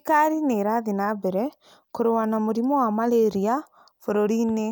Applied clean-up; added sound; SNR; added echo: none; none; none; none.